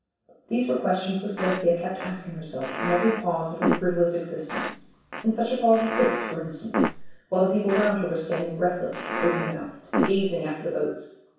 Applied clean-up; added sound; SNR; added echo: none; Fart; 4 dB; reverberation time 0.7 s.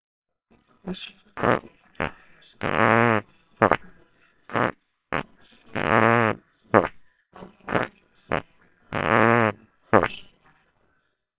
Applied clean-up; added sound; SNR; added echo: neural separator model SepFormer WHAMR!.